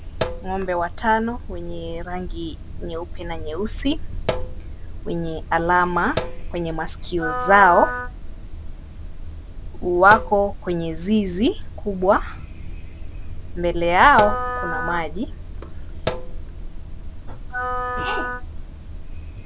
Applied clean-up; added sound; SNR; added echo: none; Wind instrument, woodwind instrument + Sink (filling or washing); 5 dB; none.